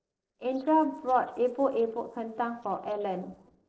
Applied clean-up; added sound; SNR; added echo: neural separator model SepFormer DNS4.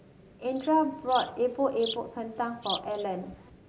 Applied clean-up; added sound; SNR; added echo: none; Insect; 11 dB; none.